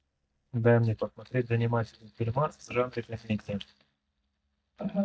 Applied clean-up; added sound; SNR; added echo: neural mask model DeepFilterNet 3.